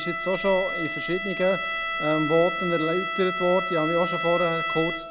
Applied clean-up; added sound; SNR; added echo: none; Bowed string instrument; 4 dB; none.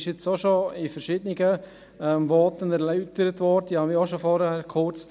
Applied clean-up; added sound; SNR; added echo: none; none; none; none.